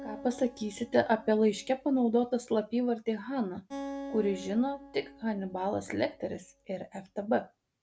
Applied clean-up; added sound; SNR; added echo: none; Acoustic guitar; 16 dB; none.